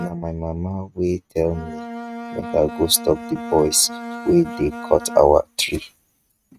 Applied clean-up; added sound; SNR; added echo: neural mask model RNNoise.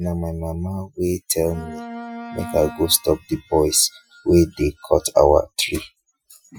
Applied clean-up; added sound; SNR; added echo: classical method Wiener filter.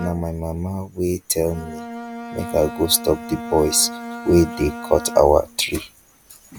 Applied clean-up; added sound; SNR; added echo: none; Bowed string instrument; 13 dB; none.